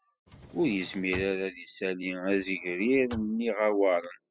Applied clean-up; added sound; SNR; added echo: classical method spectral subtraction.